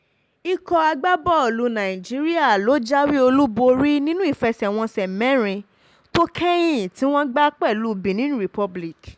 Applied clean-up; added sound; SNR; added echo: none; none; none; none.